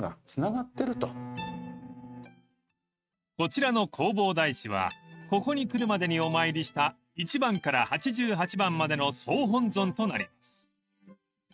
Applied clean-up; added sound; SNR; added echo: neural mask model RNNoise.